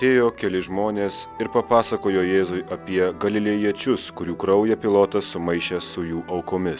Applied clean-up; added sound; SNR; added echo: none; none; none; none.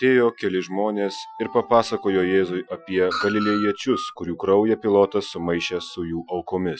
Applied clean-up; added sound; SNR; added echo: classical method Wiener filter.